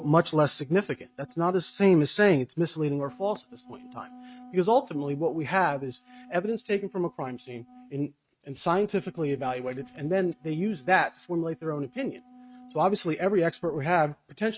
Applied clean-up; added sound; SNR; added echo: neural mask model RNNoise.